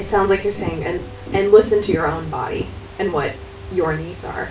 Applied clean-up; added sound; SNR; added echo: none; Fireworks / Ocean; 12 dB; reverberation time 0.3 s.